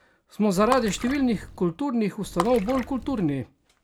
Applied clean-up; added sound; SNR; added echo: none; Water / Splash, splatter; 12 dB; none.